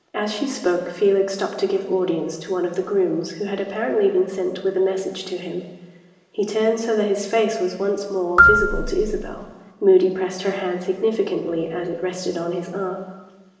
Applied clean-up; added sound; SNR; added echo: none; Marimba, xylophone; -2 dB; reverberation time 1.3 s.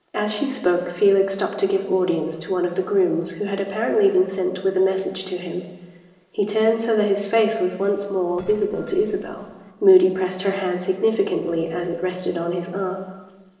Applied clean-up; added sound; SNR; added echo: neural separator model SepFormer DNS4.